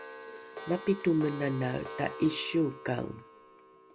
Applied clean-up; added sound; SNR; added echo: none; Clock; 13 dB; none.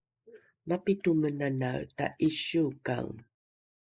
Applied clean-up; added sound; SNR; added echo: neural mask model Resemble Enhance denoiser.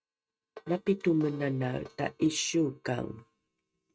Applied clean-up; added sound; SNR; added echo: neural mask model RNNoise.